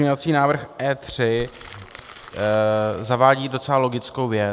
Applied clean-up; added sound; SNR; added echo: none; Crumpling, crinkling; 20 dB; none.